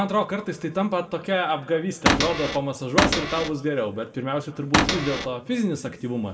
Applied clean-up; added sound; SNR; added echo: none; Cupboard open or close / Door; -3 dB; reverberation time 1.5 s.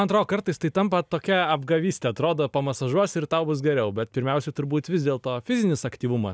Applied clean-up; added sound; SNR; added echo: none; none; none; none.